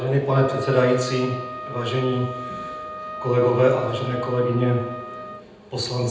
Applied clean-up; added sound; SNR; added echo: none; Wind instrument, woodwind instrument; 12 dB; reverberation time 0.9 s.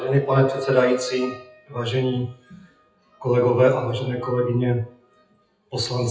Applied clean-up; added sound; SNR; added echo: classical method WPE with log-MMSE.